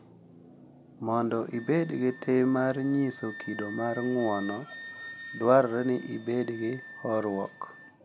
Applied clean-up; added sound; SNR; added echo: none; Wind instrument, woodwind instrument; 17 dB; none.